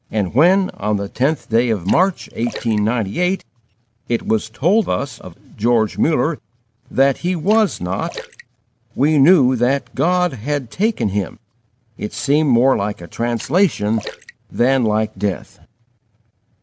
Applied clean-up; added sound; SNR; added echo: none; Splash, splatter; 19 dB; none.